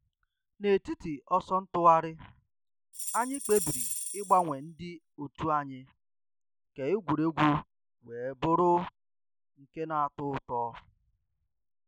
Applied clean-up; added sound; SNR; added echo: none; Tambourine; 6 dB; none.